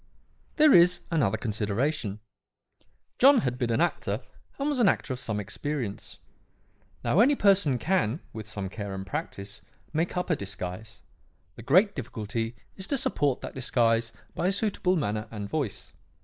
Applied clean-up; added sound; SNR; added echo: neural mask model Resemble Enhance denoiser.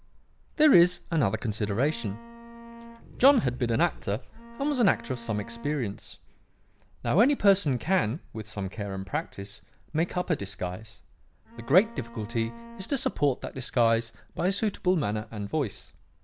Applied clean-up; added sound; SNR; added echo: none; Growling + Bowed string instrument; 16 dB; none.